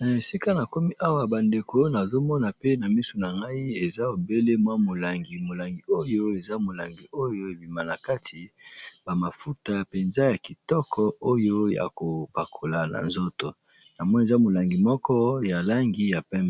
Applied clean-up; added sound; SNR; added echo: none; none; none; none.